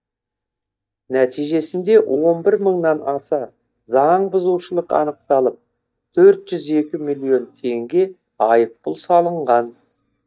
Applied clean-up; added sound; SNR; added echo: neural mask model DeepFilterNet 3.